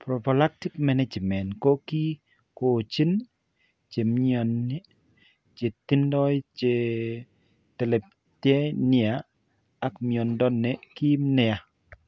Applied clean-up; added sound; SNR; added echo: none; none; none; none.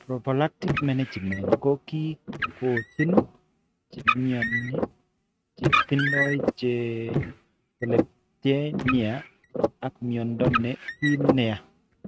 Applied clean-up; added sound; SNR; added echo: neural mask model RNNoise.